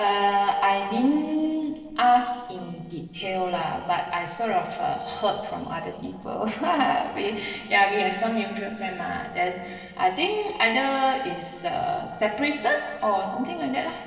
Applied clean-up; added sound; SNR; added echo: neural separator model SepFormer DNS4.